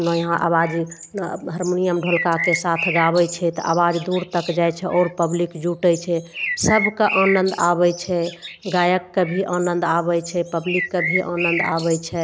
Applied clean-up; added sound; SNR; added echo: none; Bird; 9 dB; none.